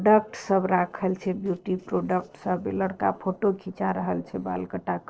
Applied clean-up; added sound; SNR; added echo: neural separator model SepFormer DNS4.